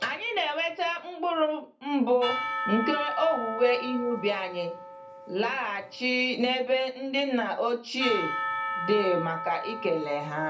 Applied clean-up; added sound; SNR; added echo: none; Church bell / Percussion; 8 dB; reverberation time 0.3 s.